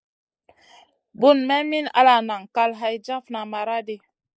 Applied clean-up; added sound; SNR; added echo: neural mask model Resemble Enhance denoiser.